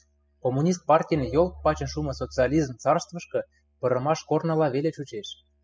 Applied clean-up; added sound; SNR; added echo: classical method spectral subtraction.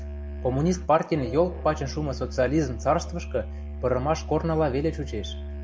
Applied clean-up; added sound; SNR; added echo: none; Musical instrument; 8 dB; none.